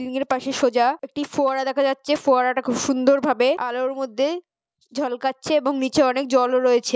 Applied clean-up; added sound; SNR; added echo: none; none; none; none.